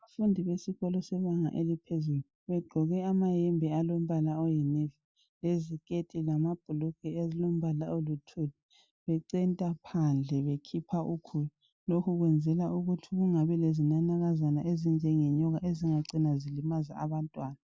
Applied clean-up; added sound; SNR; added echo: none; none; none; none.